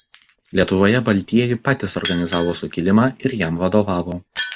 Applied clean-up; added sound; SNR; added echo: none; Shatter; 13 dB; none.